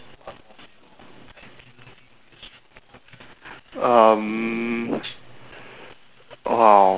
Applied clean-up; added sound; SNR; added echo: none; Tambourine; 16 dB; none.